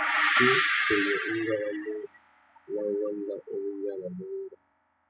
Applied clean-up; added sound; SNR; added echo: classical method spectral subtraction.